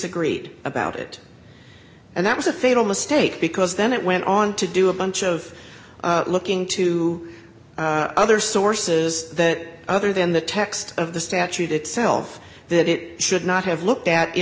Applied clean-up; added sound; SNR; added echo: none; none; none; none.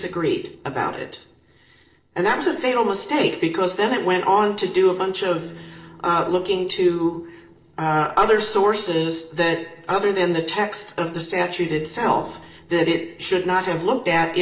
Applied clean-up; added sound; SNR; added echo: neural separator model SepFormer DNS4.